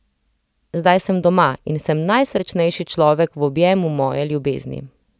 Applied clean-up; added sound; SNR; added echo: none; none; none; none.